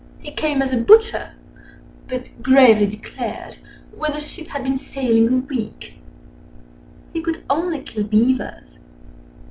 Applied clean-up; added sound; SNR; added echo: none; none; none; none.